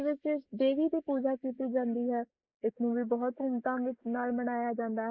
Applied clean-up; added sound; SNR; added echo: neural mask model Resemble Enhance denoiser.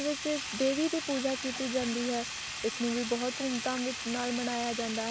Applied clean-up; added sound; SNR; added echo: none; Sink (filling or washing); 5 dB; none.